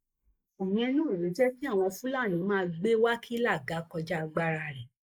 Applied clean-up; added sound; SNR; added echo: neural mask model Resemble Enhance denoiser.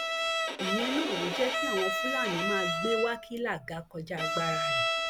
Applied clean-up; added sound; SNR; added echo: none; Bowed string instrument; -2 dB; none.